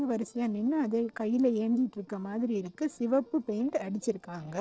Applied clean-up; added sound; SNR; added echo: neural separator model SepFormer DNS4.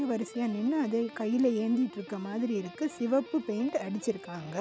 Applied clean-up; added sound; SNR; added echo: none; Guitar; 17 dB; none.